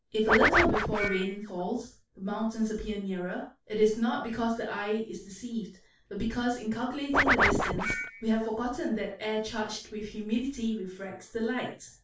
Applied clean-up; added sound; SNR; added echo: none; Scratching (performance technique); -4 dB; reverberation time 0.3 s.